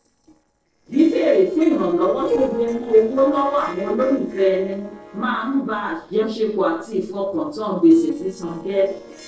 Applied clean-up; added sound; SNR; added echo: neural separator model SepFormer DNS4.